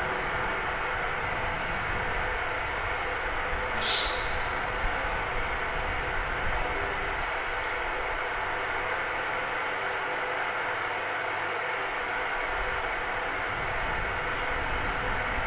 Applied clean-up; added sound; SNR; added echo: none; Traffic noise, roadway noise / Bus; 7 dB; reverberation time 0.9 s.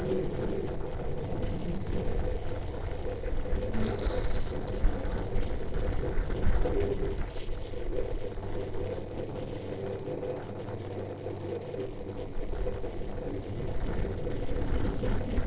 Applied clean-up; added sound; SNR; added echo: neural separator model SepFormer DNS4.